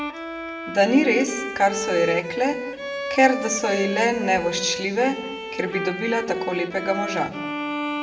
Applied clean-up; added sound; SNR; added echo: none; Bowed string instrument; 7 dB; reverberation time 1.1 s.